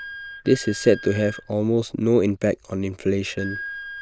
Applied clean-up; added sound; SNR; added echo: neural diffusion model UNIVERSE++.